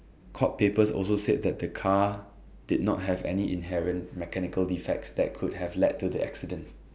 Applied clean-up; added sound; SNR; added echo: none; none; none; none.